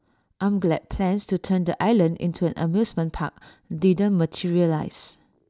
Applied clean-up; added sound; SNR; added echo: none; none; none; none.